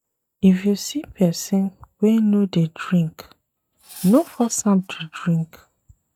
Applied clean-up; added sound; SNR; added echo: neural mask model DeepFilterNet 3.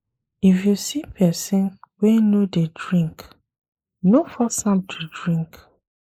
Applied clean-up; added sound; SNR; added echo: neural mask model Resemble Enhance denoiser.